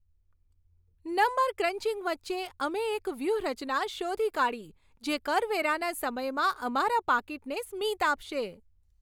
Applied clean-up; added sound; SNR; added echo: none; none; none; none.